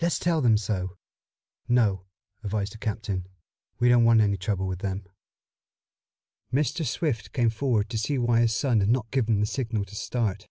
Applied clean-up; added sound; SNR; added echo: none; none; none; none.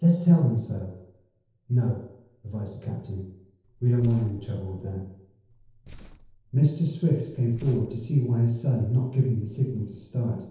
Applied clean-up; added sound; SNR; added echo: neural separator model SepFormer DNS4.